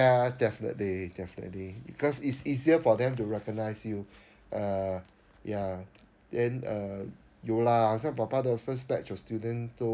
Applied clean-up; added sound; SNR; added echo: none; none; none; none.